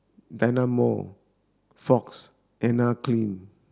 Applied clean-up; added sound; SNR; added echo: none; none; none; none.